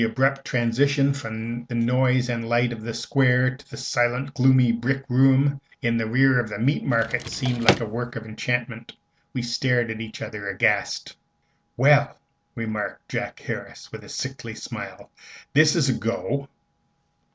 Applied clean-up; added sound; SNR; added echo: none; Drawer open or close; 3 dB; none.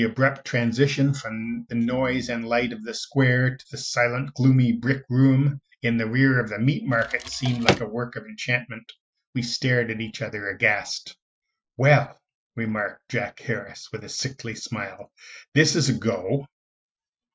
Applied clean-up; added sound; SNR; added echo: classical method Wiener filter.